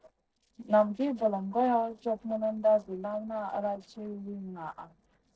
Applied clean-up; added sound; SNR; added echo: neural separator model SepFormer DNS4.